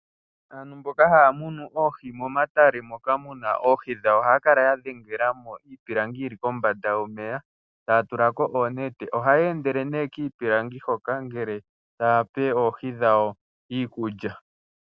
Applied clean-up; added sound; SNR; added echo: none; none; none; none.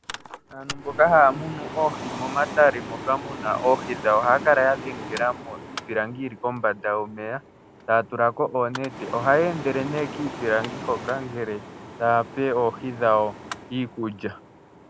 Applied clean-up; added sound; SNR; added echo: none; Mechanical fan; 12 dB; none.